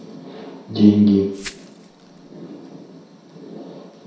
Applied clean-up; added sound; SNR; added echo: none; Glass; 20 dB; reverberation time 0.7 s.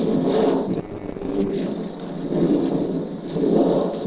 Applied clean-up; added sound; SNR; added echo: neural separator model SepFormer DNS4.